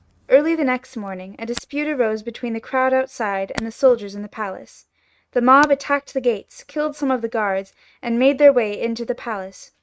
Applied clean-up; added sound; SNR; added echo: neural mask model RNNoise.